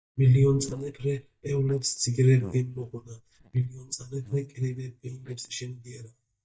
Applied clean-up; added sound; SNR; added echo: neural mask model DeepFilterNet 3.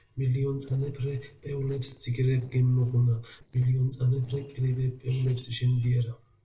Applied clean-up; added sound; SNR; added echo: neural separator model SepFormer DNS4.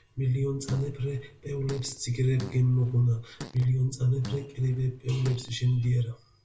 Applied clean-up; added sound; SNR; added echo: none; Fart; 17 dB; reverberation time 0.2 s.